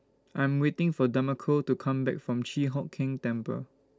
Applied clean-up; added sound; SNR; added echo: none; none; none; none.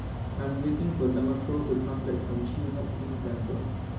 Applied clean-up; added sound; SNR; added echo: none; Mechanical fan; 1 dB; reverberation time 2.8 s.